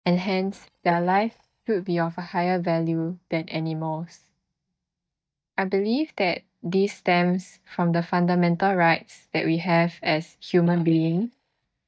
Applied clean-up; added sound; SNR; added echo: neural mask model DeepFilterNet 3.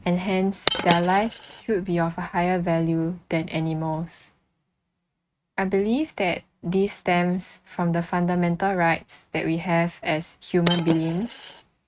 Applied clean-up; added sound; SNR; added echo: neural mask model RNNoise.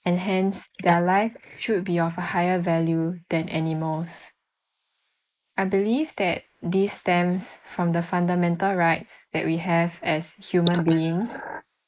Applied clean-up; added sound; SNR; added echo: neural mask model Resemble Enhance denoiser.